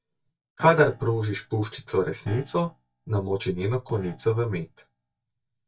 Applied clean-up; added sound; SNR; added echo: neural mask model DeepFilterNet 3.